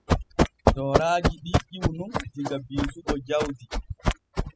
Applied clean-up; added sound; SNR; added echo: classical method spectral subtraction.